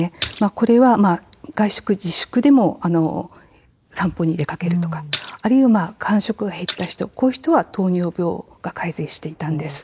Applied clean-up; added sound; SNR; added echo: neural mask model Resemble Enhance denoiser.